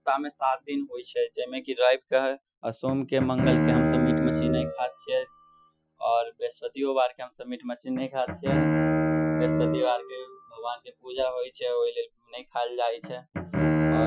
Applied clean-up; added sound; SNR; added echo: classical method Wiener filter.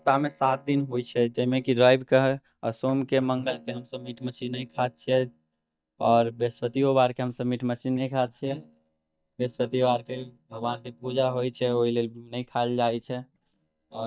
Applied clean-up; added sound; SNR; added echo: neural mask model DeepFilterNet 3.